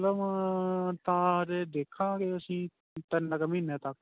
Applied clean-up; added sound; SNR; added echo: none; none; none; none.